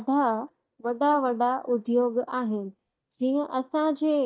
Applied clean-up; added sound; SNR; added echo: neural mask model DeepFilterNet 3.